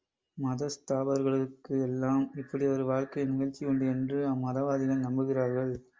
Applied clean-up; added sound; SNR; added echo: none; none; none; none.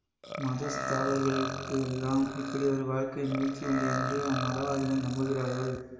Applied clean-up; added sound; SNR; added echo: none; Burping, eructation; 7 dB; reverberation time 1.6 s.